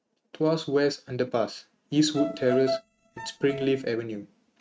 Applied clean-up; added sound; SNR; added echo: neural mask model RNNoise.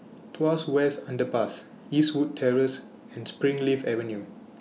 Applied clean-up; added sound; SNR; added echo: none; none; none; none.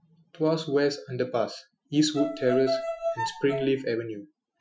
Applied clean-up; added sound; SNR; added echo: classical method Wiener filter.